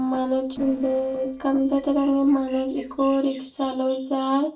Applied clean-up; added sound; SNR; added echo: neural separator model SepFormer DNS4.